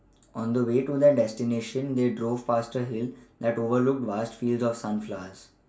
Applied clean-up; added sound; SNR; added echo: none; none; none; reverberation time 0.2 s.